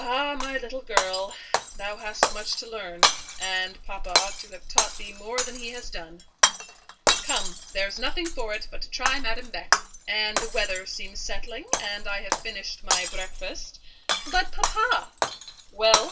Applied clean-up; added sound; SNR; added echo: none; Shatter; 0 dB; reverberation time 0.2 s.